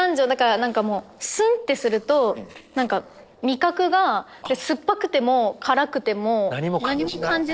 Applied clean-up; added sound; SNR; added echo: neural separator model SepFormer DNS4.